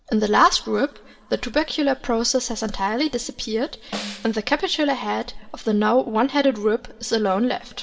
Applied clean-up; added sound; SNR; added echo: none; Snare drum; 13 dB; reverberation time 0.3 s.